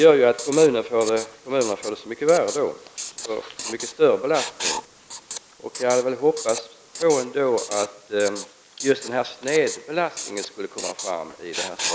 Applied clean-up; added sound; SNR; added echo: neural mask model Resemble Enhance denoiser.